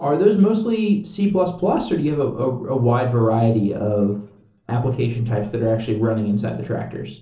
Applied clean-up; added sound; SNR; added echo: neural separator model SepFormer DNS4.